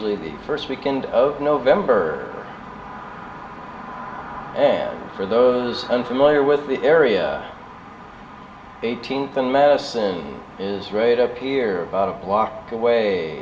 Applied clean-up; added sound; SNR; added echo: none; none; none; reverberation time 0.7 s.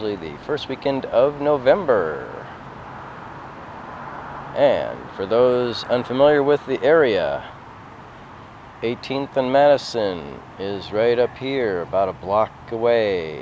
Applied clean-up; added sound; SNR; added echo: none; none; none; none.